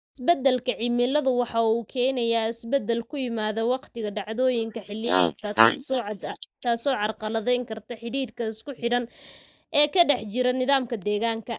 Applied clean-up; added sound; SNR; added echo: neural mask model Resemble Enhance denoiser.